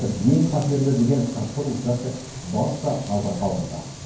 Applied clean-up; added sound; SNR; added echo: none; Frying (food); 12 dB; reverberation time 0.9 s.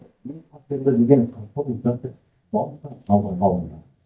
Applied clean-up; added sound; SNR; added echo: neural mask model DeepFilterNet 3.